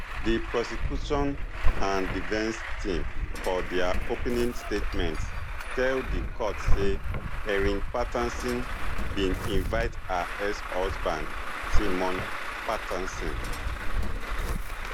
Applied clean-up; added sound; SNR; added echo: none; Truck + Drawer open or close; -5 dB; none.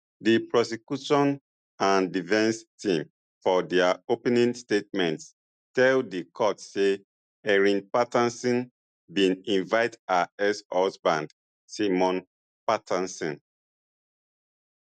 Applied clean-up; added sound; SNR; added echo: none; none; none; none.